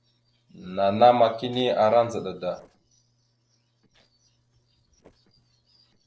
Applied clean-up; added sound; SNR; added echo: neural separator model SepFormer DNS4.